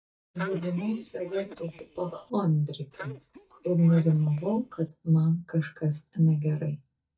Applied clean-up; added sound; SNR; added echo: neural mask model DeepFilterNet 3.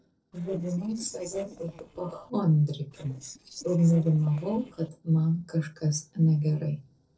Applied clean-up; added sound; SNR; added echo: neural separator model SepFormer DNS4.